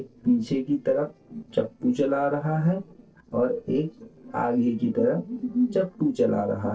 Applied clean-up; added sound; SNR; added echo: neural separator model SepFormer DNS4.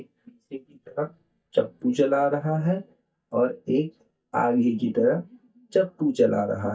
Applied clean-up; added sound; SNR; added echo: neural mask model DeepFilterNet 3.